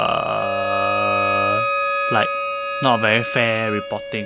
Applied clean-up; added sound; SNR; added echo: none; Wind instrument, woodwind instrument + Wind instrument, woodwind instrument; 1 dB; none.